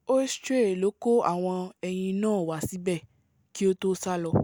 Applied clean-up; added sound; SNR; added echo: none; none; none; none.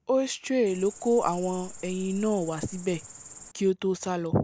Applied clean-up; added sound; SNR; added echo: none; Cricket; 7 dB; none.